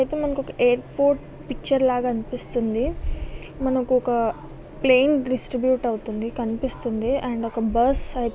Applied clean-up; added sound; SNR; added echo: none; none; none; none.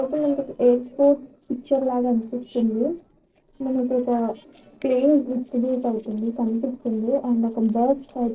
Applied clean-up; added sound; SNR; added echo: neural separator model SepFormer DNS4.